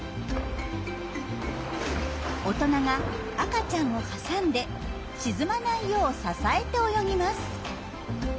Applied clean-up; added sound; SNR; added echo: none; none; none; none.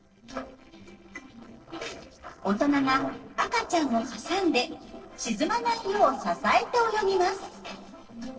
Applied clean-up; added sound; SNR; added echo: neural separator model SepFormer DNS4.